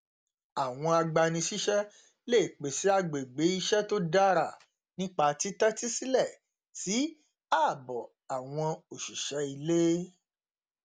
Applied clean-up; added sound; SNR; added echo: none; none; none; none.